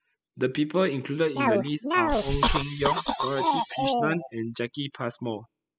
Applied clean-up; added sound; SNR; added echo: classical method spectral subtraction.